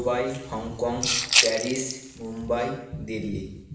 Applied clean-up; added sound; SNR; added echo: none; Rattle (instrument); -2 dB; reverberation time 0.8 s.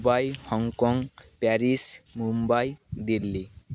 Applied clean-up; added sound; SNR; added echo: none; none; none; none.